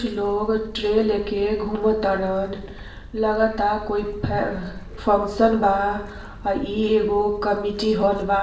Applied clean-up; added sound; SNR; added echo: none; Stream / Bird; 15 dB; reverberation time 0.7 s.